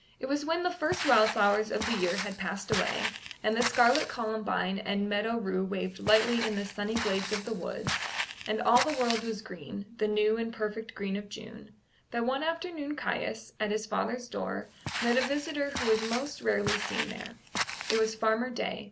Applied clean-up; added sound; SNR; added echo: none; Walk, footsteps; 6 dB; none.